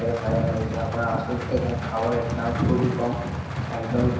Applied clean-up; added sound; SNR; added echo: none; Rain; 14 dB; reverberation time 1.0 s.